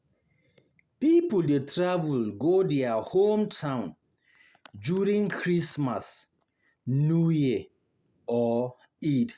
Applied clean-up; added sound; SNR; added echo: none; none; none; none.